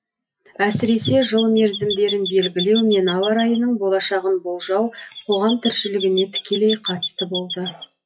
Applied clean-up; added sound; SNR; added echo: classical method WPE with log-MMSE.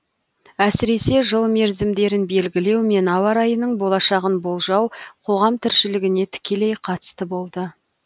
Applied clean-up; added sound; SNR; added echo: none; none; none; none.